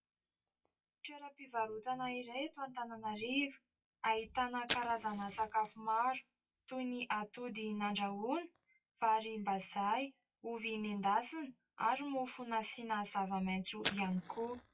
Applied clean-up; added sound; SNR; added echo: classical method WPE with log-MMSE.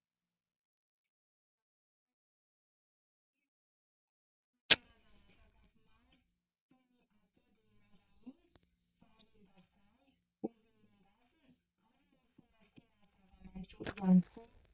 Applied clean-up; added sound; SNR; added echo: neural mask model DeepFilterNet 3.